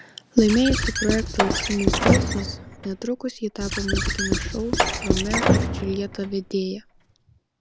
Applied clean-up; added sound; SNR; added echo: none; Slam + Squeak / Writing; -1 dB; none.